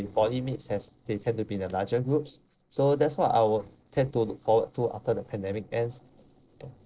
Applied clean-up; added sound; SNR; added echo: neural separator model SepFormer DNS4.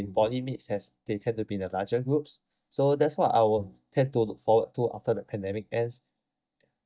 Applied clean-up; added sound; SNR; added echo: neural mask model DeepFilterNet 3.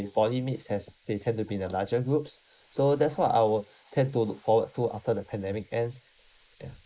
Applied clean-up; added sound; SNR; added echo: neural mask model Resemble Enhance denoiser.